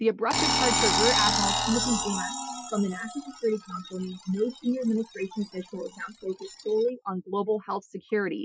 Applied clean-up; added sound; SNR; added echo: classical method Wiener filter.